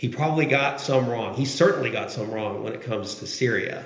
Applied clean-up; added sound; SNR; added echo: none; none; none; reverberation time 1.4 s.